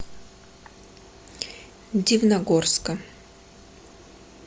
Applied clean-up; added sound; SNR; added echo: none; none; none; none.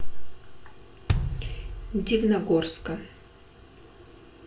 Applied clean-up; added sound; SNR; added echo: none; Bass drum; 4 dB; reverberation time 0.3 s.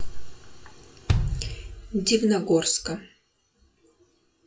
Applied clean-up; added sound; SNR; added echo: classical method WPE with log-MMSE.